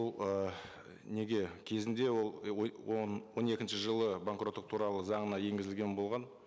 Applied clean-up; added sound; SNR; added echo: none; none; none; none.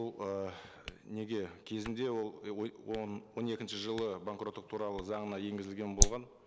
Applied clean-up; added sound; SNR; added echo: neural mask model Resemble Enhance denoiser.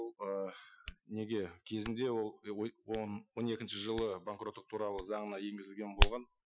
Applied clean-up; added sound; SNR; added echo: classical method Wiener filter.